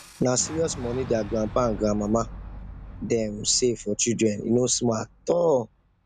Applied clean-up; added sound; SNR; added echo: none; Boom; 15 dB; none.